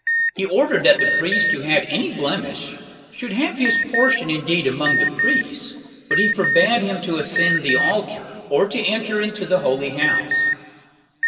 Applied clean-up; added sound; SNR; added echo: none; Alarm; 2 dB; reverberation time 2.2 s.